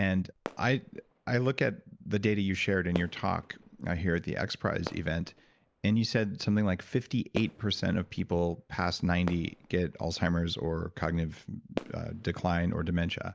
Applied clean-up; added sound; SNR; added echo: none; Fireworks; 17 dB; none.